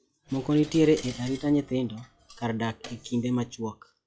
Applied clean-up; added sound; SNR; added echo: classical method log-MMSE.